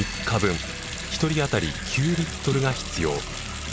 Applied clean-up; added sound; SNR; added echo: none; Bathtub (filling or washing) / Sink (filling or washing) / Water tap, faucet; 8 dB; none.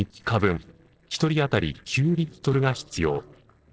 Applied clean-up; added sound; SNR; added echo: neural separator model SepFormer DNS4.